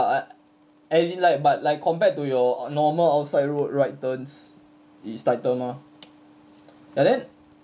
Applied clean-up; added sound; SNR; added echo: none; none; none; none.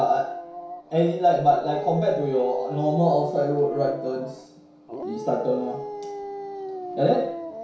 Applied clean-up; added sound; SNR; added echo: none; Dog; 10 dB; reverberation time 0.6 s.